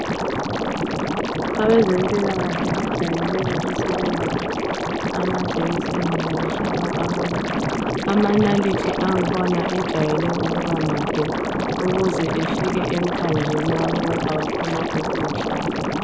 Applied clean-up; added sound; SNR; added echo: none; Liquid; -1 dB; none.